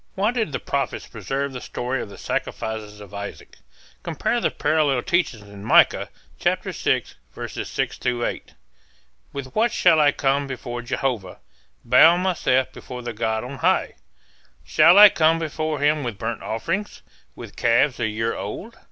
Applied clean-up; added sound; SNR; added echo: none; none; none; none.